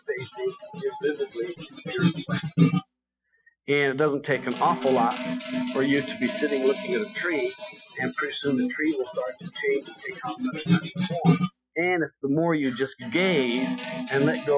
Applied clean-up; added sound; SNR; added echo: classical method Wiener filter.